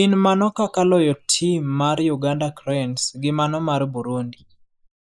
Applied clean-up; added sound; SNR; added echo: neural mask model Resemble Enhance denoiser.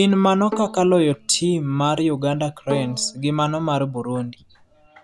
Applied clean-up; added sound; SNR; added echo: none; Bowed string instrument; 16 dB; none.